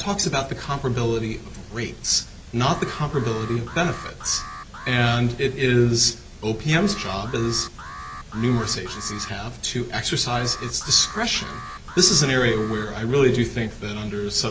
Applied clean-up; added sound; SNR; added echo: none; Alarm; 15 dB; none.